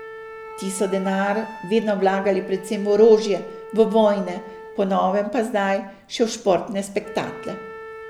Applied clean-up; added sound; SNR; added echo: none; Wind instrument, woodwind instrument; 16 dB; none.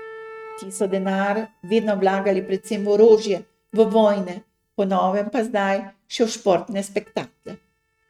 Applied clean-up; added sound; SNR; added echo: neural mask model RNNoise.